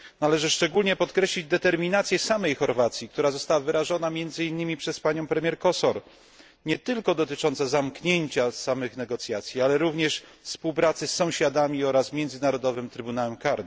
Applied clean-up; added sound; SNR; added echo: none; none; none; none.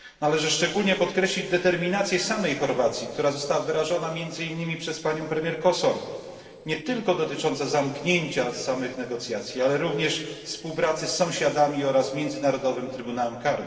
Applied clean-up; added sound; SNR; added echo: none; none; none; reverberation time 2.3 s.